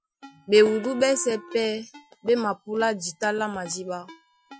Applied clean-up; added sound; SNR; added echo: classical method Wiener filter.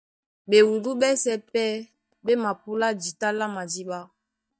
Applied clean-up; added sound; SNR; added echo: neural mask model DeepFilterNet 3.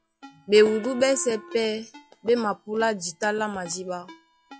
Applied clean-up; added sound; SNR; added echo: classical method log-MMSE.